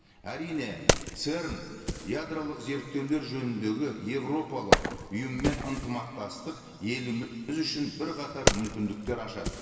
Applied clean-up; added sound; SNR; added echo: none; Wood; 0 dB; reverberation time 2.5 s.